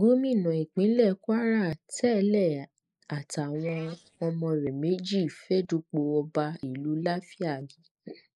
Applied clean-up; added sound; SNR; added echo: neural mask model Resemble Enhance denoiser.